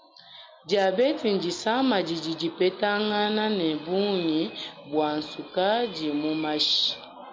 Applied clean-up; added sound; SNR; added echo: none; none; none; none.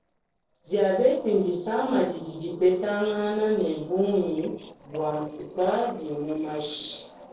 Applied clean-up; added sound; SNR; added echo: neural separator model SepFormer DNS4.